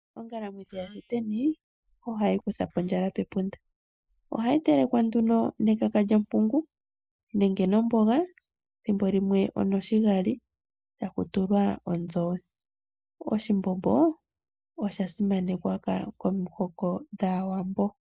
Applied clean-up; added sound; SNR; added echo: neural mask model Resemble Enhance denoiser.